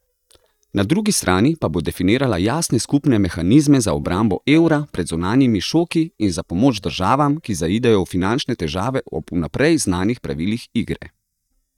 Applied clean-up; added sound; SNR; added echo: neural mask model DeepFilterNet 3.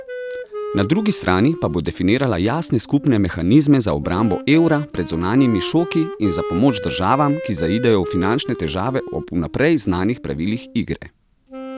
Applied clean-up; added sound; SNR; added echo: none; Wind instrument, woodwind instrument; 12 dB; none.